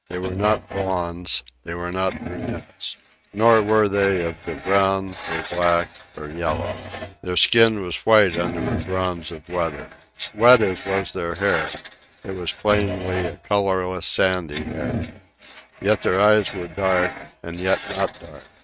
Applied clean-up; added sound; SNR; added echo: neural mask model RNNoise.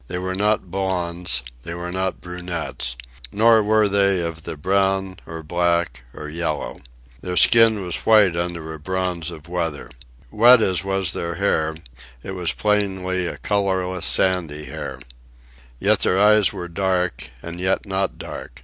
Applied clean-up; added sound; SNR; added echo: none; none; none; none.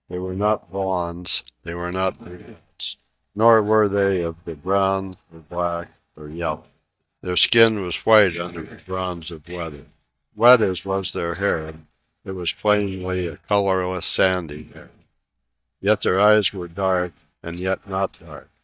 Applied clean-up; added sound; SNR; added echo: neural mask model DeepFilterNet 3.